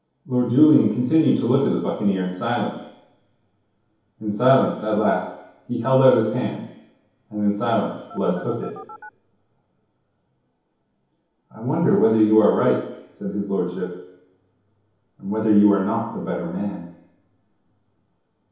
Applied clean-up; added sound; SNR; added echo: none; Telephone; 17 dB; reverberation time 2.2 s.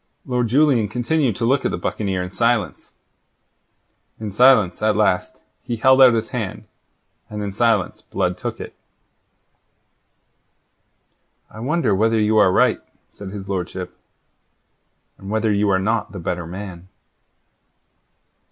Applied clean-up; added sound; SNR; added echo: none; none; none; none.